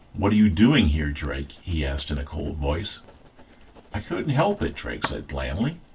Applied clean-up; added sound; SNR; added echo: none; Writing; 19 dB; reverberation time 0.2 s.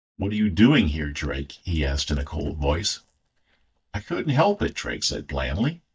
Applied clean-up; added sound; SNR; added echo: neural mask model DeepFilterNet 3.